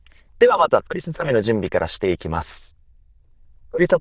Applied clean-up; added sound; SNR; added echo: neural diffusion model UNIVERSE++.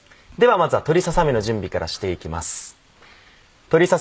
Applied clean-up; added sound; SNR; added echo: none; Breathing; 16 dB; none.